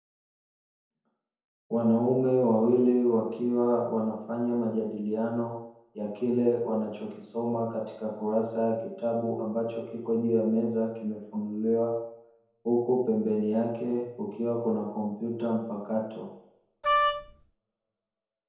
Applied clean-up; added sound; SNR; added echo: none; Wind instrument, woodwind instrument; -1 dB; reverberation time 0.9 s.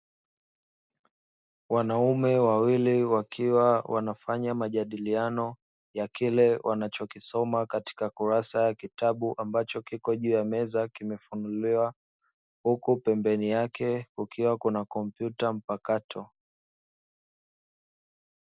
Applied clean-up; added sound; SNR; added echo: none; none; none; none.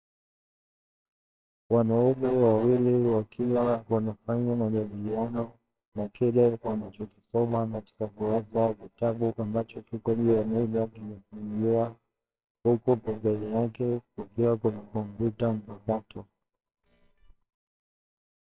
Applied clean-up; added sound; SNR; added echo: neural separator model SepFormer WHAMR!.